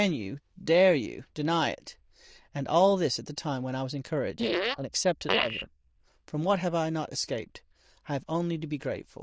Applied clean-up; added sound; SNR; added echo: neural diffusion model UNIVERSE++.